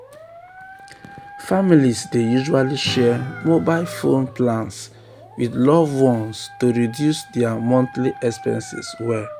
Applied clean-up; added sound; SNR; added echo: none; Acoustic guitar / Strum + Dog; 17 dB; none.